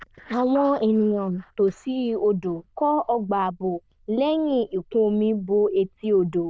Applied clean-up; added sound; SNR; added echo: neural diffusion model UNIVERSE++.